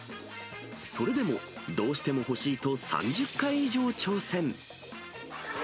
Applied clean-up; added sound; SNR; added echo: none; none; none; none.